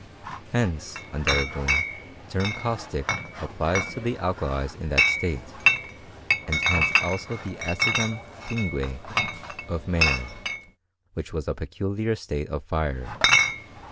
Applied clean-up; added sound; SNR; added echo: none; Chatter / Chink, clink; -1 dB; none.